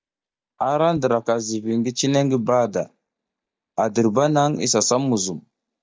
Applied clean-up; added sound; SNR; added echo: neural mask model DeepFilterNet 3.